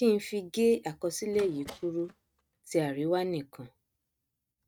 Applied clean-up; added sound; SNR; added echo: neural mask model RNNoise.